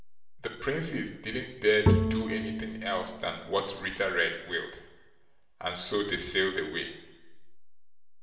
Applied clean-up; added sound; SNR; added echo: none; Bowed string instrument; -2 dB; reverberation time 1.1 s.